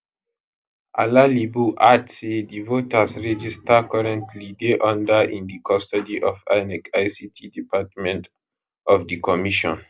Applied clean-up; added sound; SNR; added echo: none; none; none; none.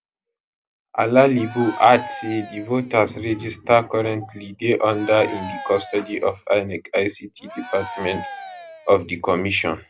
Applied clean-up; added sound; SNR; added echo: none; Cheering; 14 dB; none.